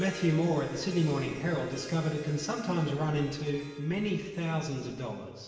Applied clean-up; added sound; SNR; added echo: none; Harp; 18 dB; reverberation time 1.4 s.